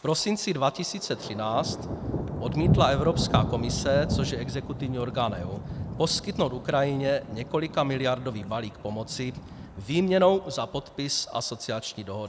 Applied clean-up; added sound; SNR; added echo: none; Thunder; 5 dB; none.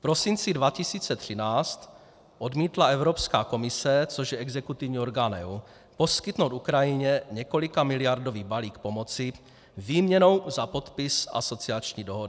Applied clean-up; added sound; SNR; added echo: none; none; none; none.